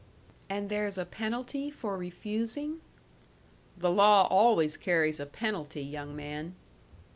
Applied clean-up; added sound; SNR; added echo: none; none; none; none.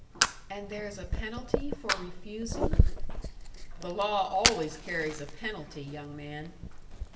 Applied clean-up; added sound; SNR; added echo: none; Fire; -5 dB; reverberation time 0.7 s.